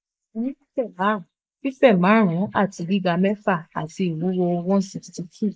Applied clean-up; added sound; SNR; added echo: neural mask model Resemble Enhance denoiser.